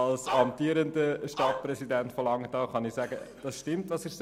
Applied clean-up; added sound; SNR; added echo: none; Dog; 4 dB; none.